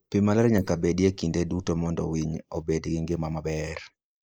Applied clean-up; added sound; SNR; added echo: neural mask model Resemble Enhance denoiser.